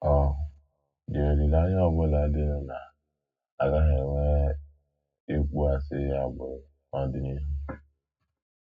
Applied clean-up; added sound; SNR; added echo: none; none; none; reverberation time 0.3 s.